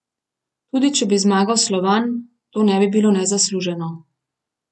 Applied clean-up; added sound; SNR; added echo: none; none; none; none.